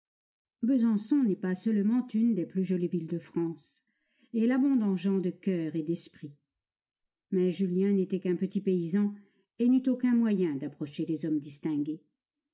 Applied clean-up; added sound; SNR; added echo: none; none; none; none.